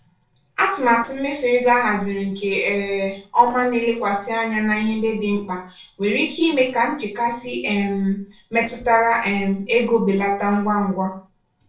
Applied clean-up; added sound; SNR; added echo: neural separator model SepFormer DNS4.